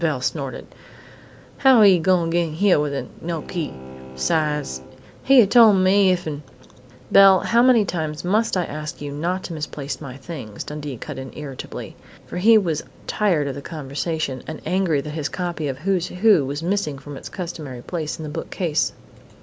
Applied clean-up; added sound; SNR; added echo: none; Bowed string instrument; 17 dB; none.